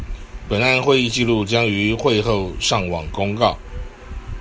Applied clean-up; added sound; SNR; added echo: none; none; none; none.